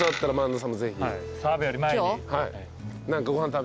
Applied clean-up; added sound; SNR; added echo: none; Coin (dropping); 14 dB; none.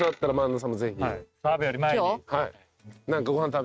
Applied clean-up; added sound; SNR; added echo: neural mask model RNNoise.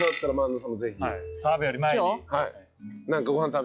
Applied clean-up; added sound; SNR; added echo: classical method log-MMSE.